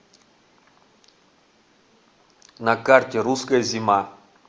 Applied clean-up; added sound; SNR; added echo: none; none; none; none.